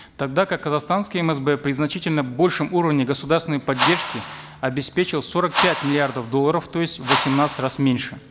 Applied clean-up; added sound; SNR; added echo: none; Whoosh, swoosh, swish; 4 dB; none.